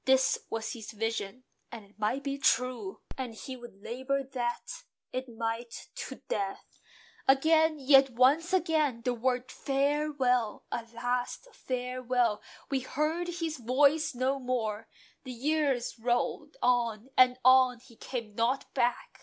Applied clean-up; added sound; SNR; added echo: none; none; none; none.